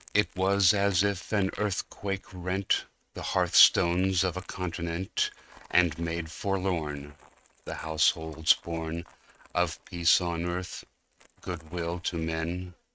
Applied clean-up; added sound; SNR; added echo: neural mask model RNNoise.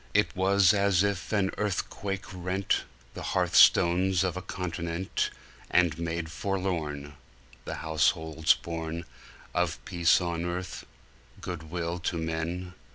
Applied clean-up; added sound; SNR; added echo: none; none; none; none.